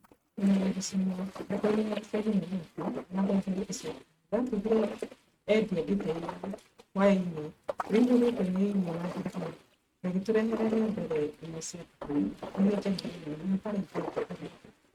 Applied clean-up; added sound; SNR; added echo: neural mask model RNNoise.